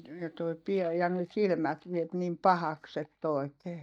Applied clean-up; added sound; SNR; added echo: neural mask model DeepFilterNet 3.